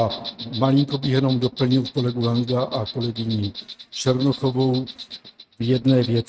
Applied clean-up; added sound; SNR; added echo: neural mask model RNNoise.